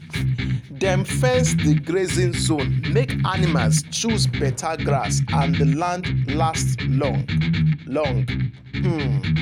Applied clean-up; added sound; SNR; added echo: none; Electric guitar; -4 dB; none.